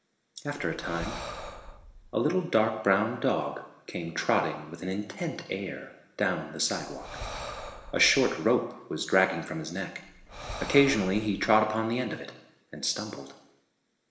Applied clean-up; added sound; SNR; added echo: none; Breathing; 11 dB; reverberation time 0.9 s.